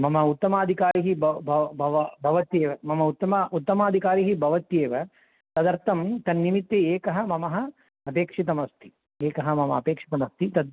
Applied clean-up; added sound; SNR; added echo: none; none; none; none.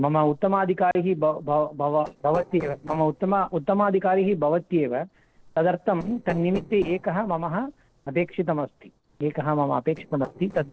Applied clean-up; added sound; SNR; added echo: neural separator model SepFormer DNS4.